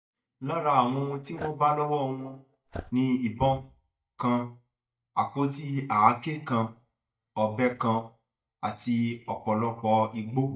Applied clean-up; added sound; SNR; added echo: neural mask model DeepFilterNet 3.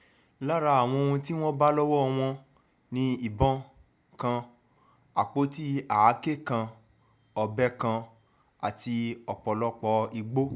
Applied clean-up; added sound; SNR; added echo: none; none; none; none.